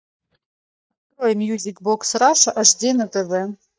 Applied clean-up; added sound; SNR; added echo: neural mask model DeepFilterNet 3.